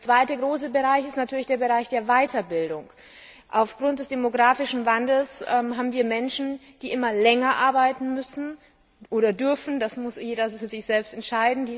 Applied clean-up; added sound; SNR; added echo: none; none; none; none.